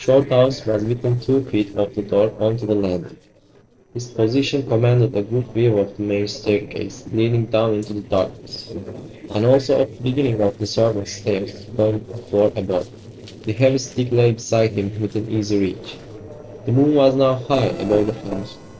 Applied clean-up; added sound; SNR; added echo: neural separator model SepFormer DNS4.